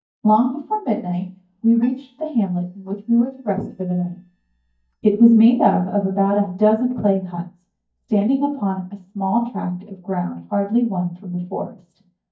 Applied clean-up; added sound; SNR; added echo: neural mask model DeepFilterNet 3.